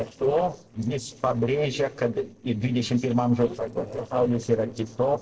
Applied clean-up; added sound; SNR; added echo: neural separator model SepFormer DNS4.